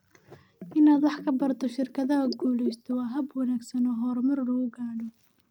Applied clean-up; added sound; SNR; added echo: none; Bathtub (filling or washing); 14 dB; none.